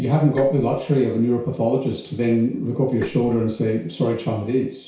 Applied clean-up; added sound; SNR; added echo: none; Tap; 14 dB; reverberation time 0.6 s.